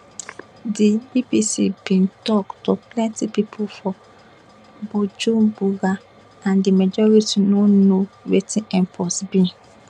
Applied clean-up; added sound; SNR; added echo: none; none; none; none.